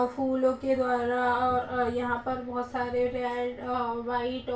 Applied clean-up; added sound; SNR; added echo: none; none; none; reverberation time 0.3 s.